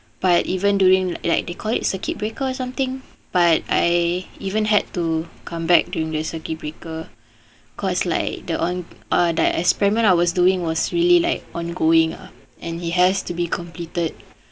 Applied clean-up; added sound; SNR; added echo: none; none; none; none.